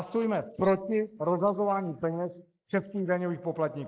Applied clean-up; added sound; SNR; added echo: neural mask model Resemble Enhance denoiser.